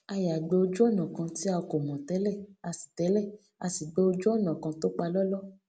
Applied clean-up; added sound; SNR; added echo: none; none; none; none.